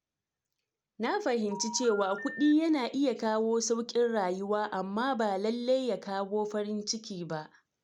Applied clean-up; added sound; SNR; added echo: none; Telephone; 12 dB; none.